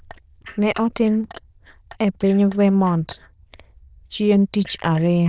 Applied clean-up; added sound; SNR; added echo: neural diffusion model UNIVERSE++.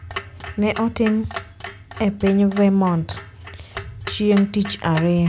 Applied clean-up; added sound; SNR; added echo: none; Clock; 15 dB; none.